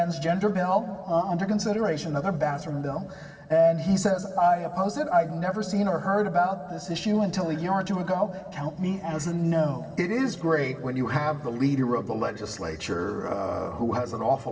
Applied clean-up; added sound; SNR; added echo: none; none; none; reverberation time 2.7 s.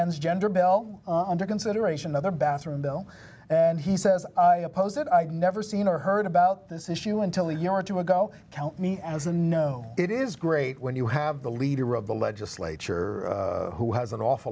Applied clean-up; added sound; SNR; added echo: none; none; none; none.